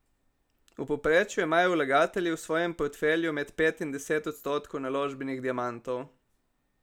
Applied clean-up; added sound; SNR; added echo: none; none; none; none.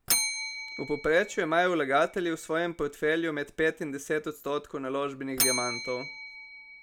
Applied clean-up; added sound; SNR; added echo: none; Bell; 6 dB; none.